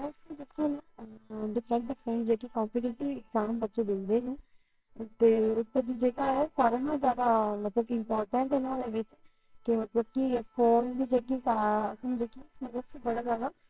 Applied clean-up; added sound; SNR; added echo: neural separator model SepFormer WHAMR!.